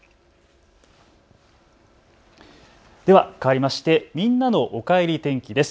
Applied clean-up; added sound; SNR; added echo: none; none; none; none.